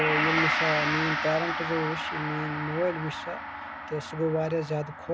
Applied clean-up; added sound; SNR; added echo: none; Gong; 0 dB; none.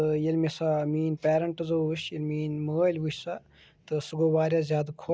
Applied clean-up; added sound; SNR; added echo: none; none; none; none.